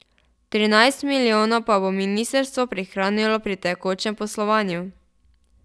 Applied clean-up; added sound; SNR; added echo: none; none; none; none.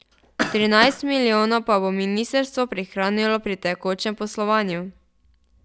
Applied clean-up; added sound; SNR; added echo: none; Cough; 8 dB; none.